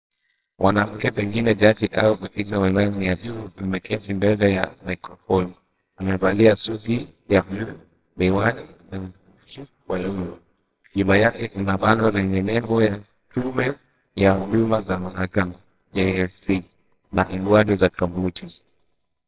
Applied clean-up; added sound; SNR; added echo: neural separator model SepFormer WHAMR!.